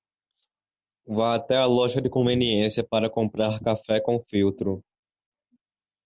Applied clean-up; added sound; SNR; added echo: none; none; none; none.